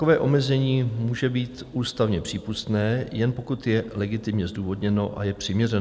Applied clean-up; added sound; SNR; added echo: none; none; none; none.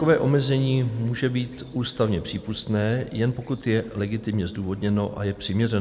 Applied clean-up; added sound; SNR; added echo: none; Acoustic guitar + Insect; 20 dB; none.